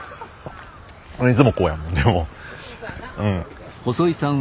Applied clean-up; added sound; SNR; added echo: none; none; none; none.